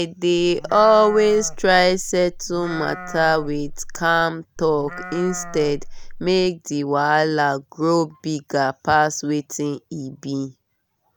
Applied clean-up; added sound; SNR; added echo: none; Livestock, farm animals, working animals; 12 dB; none.